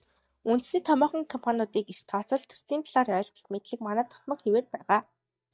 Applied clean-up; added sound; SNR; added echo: neural mask model DeepFilterNet 3.